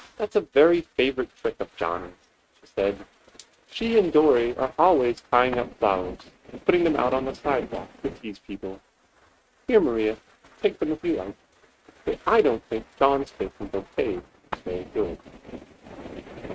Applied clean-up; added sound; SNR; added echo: neural mask model RNNoise.